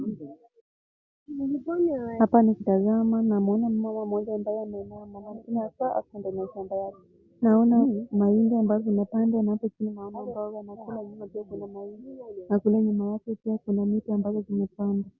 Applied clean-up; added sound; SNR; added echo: none; none; none; none.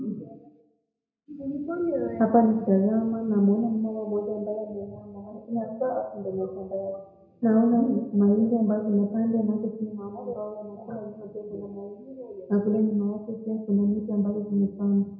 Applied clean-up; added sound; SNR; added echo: none; none; none; reverberation time 0.8 s.